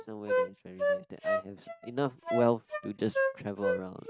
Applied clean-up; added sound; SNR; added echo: neural mask model RNNoise.